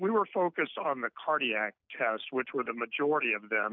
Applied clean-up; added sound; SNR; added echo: none; none; none; none.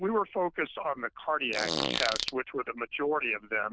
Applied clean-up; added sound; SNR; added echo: neural diffusion model UNIVERSE++.